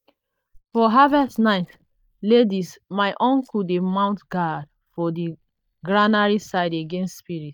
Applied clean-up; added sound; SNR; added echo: neural mask model DeepFilterNet 3.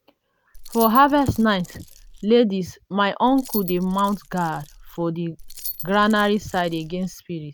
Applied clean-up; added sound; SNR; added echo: none; Keys jangling; 15 dB; none.